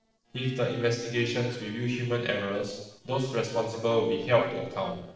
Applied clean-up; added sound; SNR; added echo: neural separator model SepFormer DNS4.